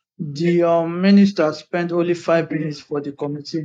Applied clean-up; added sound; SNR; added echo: neural mask model Resemble Enhance denoiser.